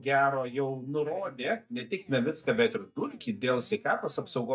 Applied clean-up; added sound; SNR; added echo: neural mask model DeepFilterNet 3.